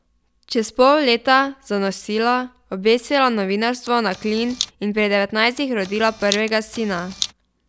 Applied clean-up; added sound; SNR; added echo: none; Camera; 11 dB; none.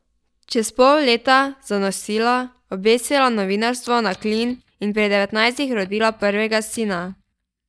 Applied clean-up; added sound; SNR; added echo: neural mask model DeepFilterNet 3.